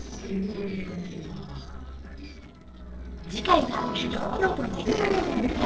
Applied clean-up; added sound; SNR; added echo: neural separator model SepFormer DNS4.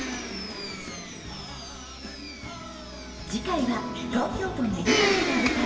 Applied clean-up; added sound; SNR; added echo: none; Domestic sounds, home sounds; 1 dB; reverberation time 1.1 s.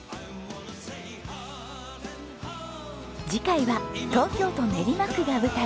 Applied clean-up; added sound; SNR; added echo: none; none; none; none.